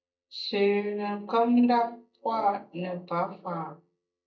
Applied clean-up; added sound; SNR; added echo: neural mask model DeepFilterNet 3.